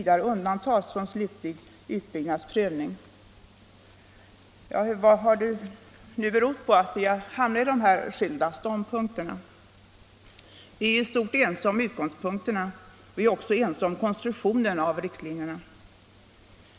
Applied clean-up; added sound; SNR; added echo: none; none; none; none.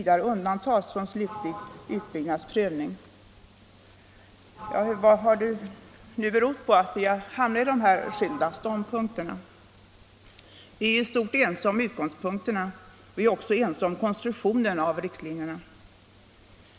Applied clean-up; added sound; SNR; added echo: none; Sliding door; 16 dB; none.